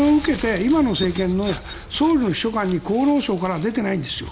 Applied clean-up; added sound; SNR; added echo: none; Chirp, tweet; 15 dB; none.